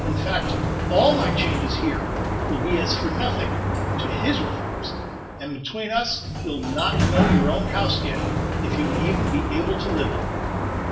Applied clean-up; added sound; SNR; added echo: none; Sliding door; -3 dB; reverberation time 0.9 s.